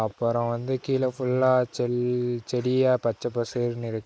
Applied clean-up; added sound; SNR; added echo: neural mask model Resemble Enhance denoiser.